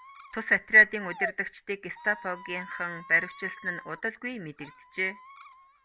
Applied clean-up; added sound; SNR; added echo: none; Squeak; 18 dB; none.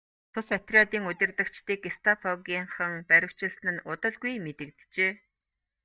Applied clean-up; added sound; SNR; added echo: neural mask model DeepFilterNet 3.